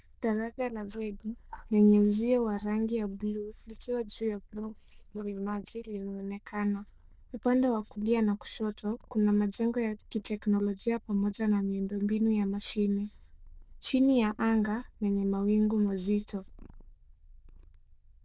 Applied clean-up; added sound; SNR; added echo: neural diffusion model UNIVERSE++.